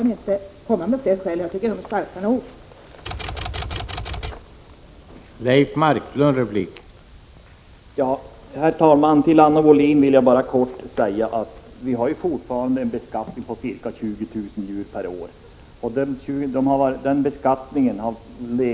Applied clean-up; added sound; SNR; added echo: none; Typewriter; 9 dB; none.